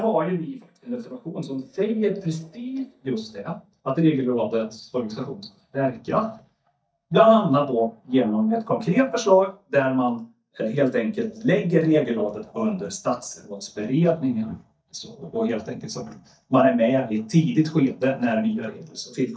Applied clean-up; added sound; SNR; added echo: neural mask model DeepFilterNet 3.